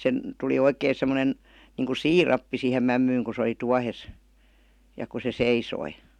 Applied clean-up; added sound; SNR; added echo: none; none; none; none.